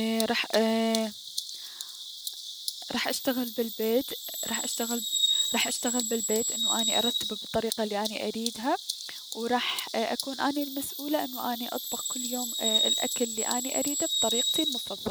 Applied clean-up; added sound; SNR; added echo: none; Bird vocalization, bird call, bird song; 1 dB; none.